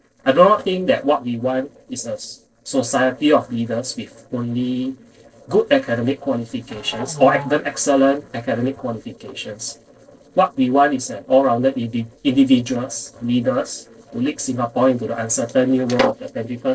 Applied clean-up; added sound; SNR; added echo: neural separator model SepFormer DNS4.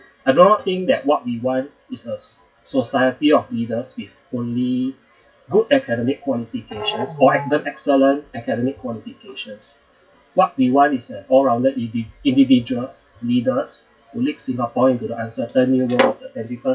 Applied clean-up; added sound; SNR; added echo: classical method WPE with log-MMSE.